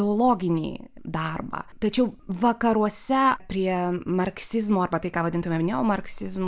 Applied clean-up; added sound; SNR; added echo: none; none; none; none.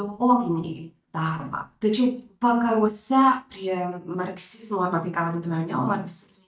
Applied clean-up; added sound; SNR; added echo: neural mask model DeepFilterNet 3.